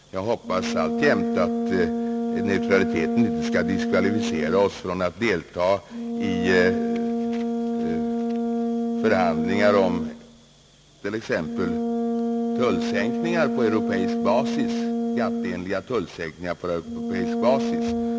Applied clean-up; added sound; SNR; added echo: none; Brass instrument; 0 dB; none.